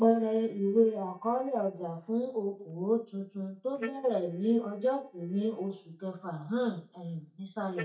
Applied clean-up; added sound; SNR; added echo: neural mask model DeepFilterNet 3.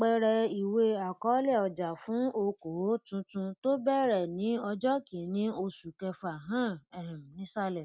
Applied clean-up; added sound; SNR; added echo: none; none; none; none.